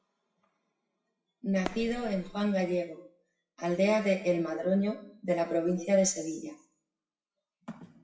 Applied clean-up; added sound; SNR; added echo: classical method WPE with log-MMSE.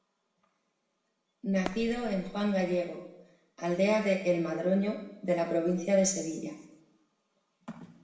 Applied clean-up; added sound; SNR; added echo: none; Fireworks; 11 dB; reverberation time 0.8 s.